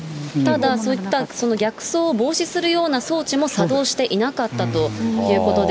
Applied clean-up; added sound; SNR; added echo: none; none; none; none.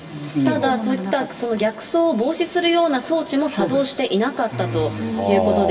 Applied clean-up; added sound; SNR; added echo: none; none; none; reverberation time 0.7 s.